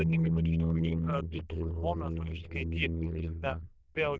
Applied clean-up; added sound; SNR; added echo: neural diffusion model UNIVERSE++.